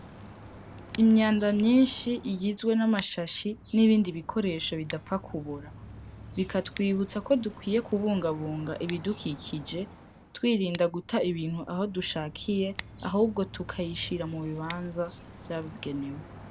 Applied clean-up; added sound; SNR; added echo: none; Bicycle + Scissors; 16 dB; none.